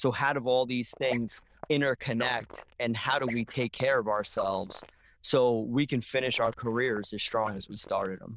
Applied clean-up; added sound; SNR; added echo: neural diffusion model UNIVERSE++.